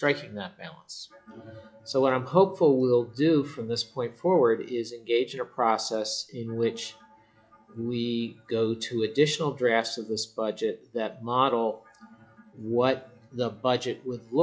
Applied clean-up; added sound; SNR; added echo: classical method log-MMSE.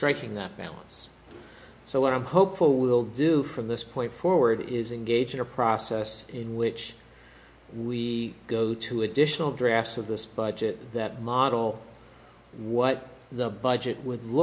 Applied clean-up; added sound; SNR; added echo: none; none; none; none.